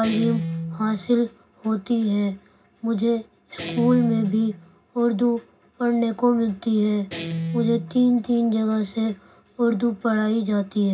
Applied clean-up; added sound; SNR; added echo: none; Guitar; 11 dB; reverberation time 0.4 s.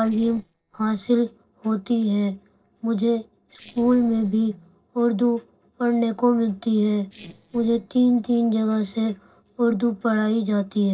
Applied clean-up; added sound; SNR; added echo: neural separator model SepFormer DNS4.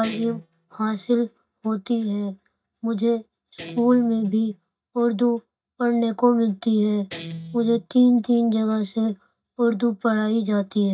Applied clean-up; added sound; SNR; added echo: neural mask model DeepFilterNet 3.